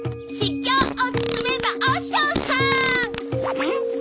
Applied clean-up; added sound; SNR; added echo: none; Fart; 7 dB; none.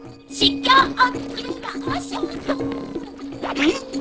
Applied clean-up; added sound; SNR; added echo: neural separator model SepFormer DNS4.